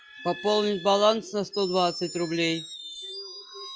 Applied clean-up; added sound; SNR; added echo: classical method log-MMSE.